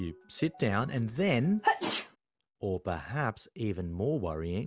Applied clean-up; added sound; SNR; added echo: none; none; none; none.